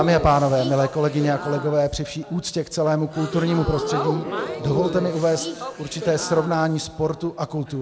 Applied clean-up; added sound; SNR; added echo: none; Crowd / Gasp; 8 dB; none.